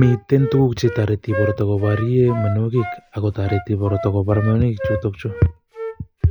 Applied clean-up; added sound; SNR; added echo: none; Wind instrument, woodwind instrument; 11 dB; none.